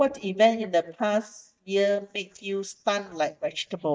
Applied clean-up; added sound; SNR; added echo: neural mask model DeepFilterNet 3.